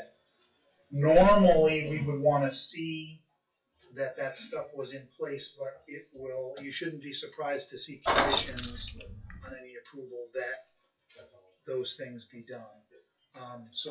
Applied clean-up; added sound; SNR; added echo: classical method WPE with log-MMSE.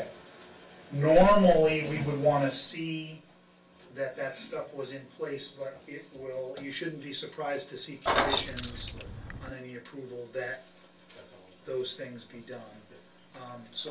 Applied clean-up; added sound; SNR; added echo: none; Keys jangling; 1 dB; reverberation time 0.2 s.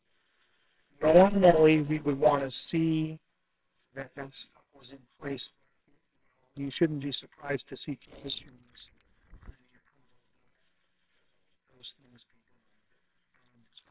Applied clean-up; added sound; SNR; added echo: neural separator model SepFormer WHAMR!.